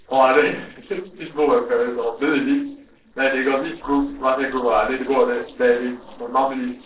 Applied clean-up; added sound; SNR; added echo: neural separator model SepFormer DNS4.